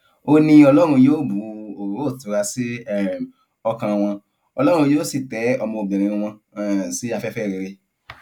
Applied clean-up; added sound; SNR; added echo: none; none; none; none.